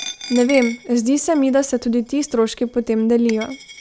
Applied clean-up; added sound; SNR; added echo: none; Coin (dropping); 16 dB; none.